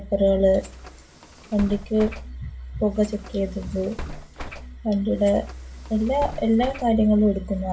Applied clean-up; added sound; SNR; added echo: none; Bus; 14 dB; reverberation time 0.2 s.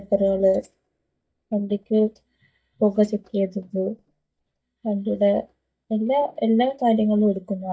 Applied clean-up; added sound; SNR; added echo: neural mask model DeepFilterNet 3.